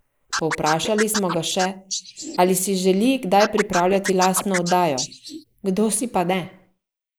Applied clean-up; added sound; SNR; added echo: neural mask model Resemble Enhance denoiser.